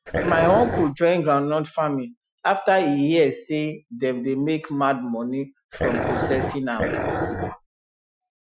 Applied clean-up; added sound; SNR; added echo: classical method Wiener filter.